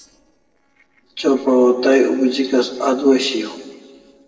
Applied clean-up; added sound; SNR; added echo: neural separator model SepFormer DNS4.